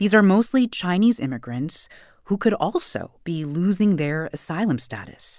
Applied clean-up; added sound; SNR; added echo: none; none; none; none.